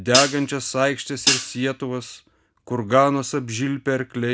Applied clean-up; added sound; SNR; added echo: none; Hi-hat; 2 dB; none.